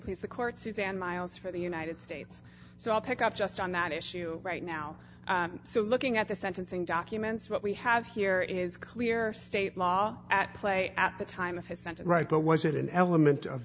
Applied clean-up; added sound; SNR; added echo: none; none; none; none.